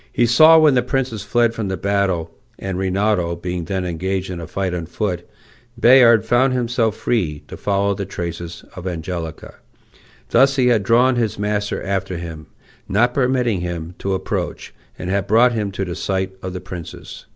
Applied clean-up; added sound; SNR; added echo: none; none; none; none.